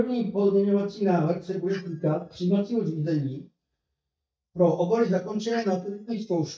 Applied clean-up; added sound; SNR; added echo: neural mask model DeepFilterNet 3.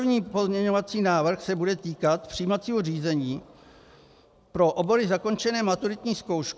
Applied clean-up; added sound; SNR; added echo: none; none; none; none.